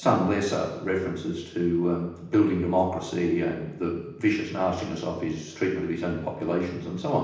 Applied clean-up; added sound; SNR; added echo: none; none; none; reverberation time 0.9 s.